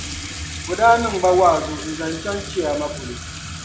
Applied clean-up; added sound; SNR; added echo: none; Sink (filling or washing) / Water tap, faucet; 10 dB; none.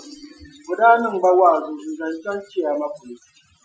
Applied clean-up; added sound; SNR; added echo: classical method Wiener filter.